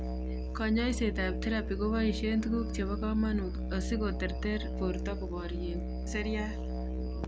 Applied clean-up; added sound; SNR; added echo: none; Musical instrument; 1 dB; none.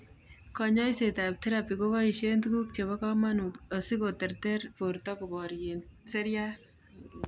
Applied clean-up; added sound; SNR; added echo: none; none; none; none.